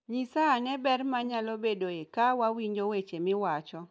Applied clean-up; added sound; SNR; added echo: neural mask model DeepFilterNet 3.